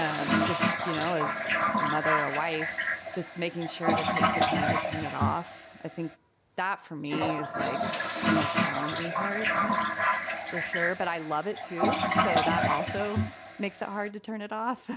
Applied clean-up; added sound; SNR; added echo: none; Toilet flush; -4 dB; none.